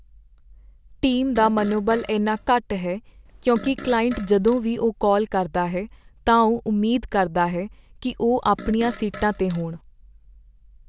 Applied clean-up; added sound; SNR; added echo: none; Fart; 15 dB; none.